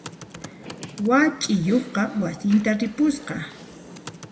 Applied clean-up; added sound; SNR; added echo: none; Computer keyboard; 16 dB; reverberation time 0.9 s.